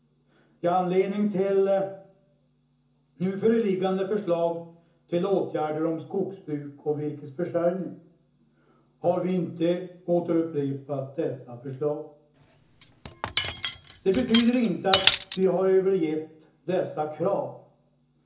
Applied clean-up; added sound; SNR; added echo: none; Cutlery, silverware; 4 dB; reverberation time 0.7 s.